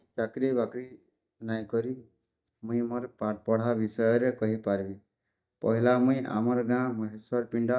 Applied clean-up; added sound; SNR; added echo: neural mask model DeepFilterNet 3.